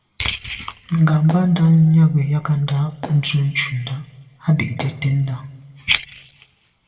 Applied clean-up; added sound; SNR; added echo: none; Fireworks; 19 dB; reverberation time 1.0 s.